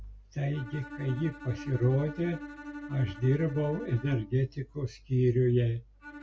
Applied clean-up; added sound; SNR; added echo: none; Bowed string instrument; 15 dB; none.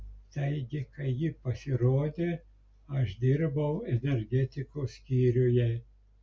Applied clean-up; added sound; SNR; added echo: none; none; none; none.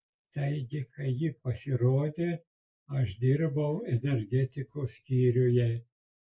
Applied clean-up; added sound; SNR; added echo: neural mask model Resemble Enhance denoiser.